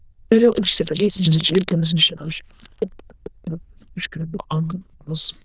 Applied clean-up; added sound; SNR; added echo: neural diffusion model UNIVERSE++.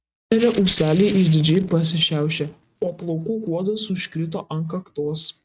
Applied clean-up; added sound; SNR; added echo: neural mask model RNNoise.